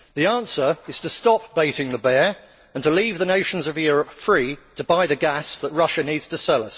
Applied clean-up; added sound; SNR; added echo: none; none; none; none.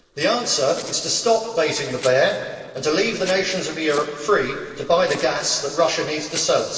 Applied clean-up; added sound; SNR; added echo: neural separator model SepFormer DNS4.